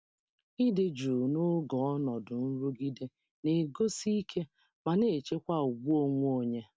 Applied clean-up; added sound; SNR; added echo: none; none; none; none.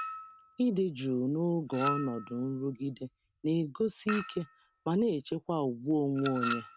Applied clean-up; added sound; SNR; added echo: none; Chink, clink; 8 dB; none.